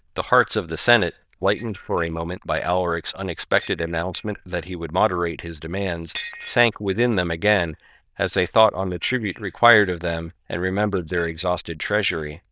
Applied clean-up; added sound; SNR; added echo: neural diffusion model UNIVERSE++.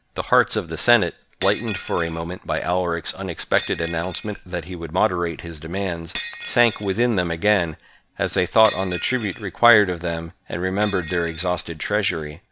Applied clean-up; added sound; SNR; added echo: none; Shatter; 17 dB; none.